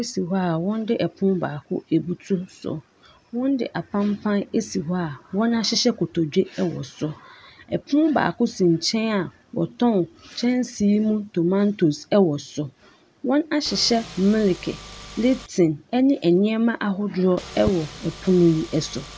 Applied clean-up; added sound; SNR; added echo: none; Engine / Car; 17 dB; none.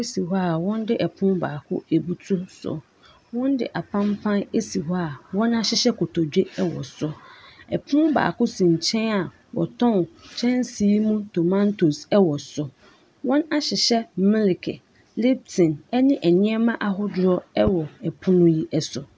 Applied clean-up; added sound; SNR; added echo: none; none; none; none.